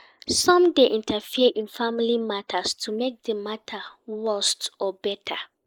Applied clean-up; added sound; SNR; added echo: neural mask model Resemble Enhance denoiser.